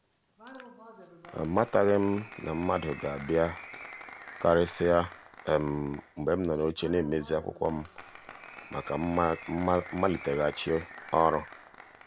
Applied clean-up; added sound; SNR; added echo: none; Applause; 17 dB; none.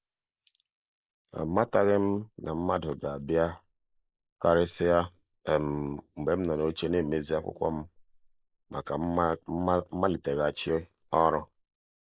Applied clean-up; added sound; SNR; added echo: neural mask model Resemble Enhance denoiser.